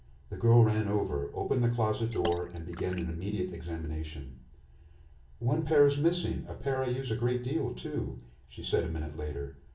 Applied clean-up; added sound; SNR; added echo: none; Water / Splash, splatter; 15 dB; reverberation time 0.3 s.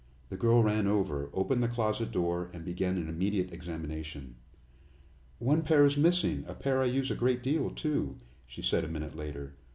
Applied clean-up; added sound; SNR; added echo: none; none; none; none.